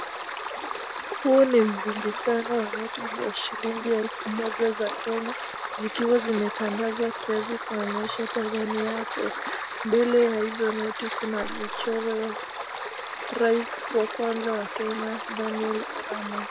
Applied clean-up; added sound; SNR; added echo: none; Stream; 5 dB; none.